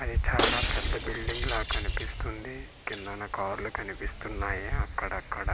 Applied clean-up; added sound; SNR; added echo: none; Wind + Shatter; -3 dB; none.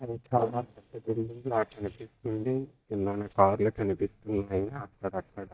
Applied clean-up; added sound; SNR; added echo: neural mask model DeepFilterNet 3.